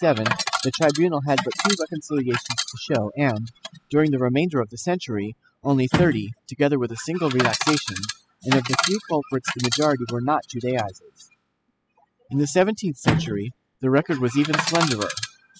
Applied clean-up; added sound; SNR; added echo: classical method spectral subtraction.